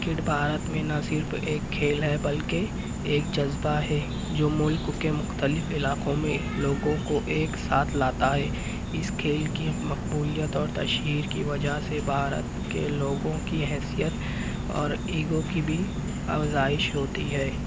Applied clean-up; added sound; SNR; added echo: none; Insect; 3 dB; none.